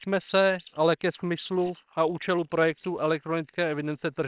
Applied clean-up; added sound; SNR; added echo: neural separator model SepFormer WHAM!.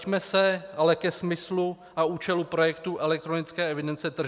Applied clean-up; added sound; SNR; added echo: none; none; none; none.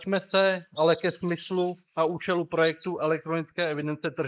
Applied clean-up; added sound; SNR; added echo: neural mask model Resemble Enhance denoiser.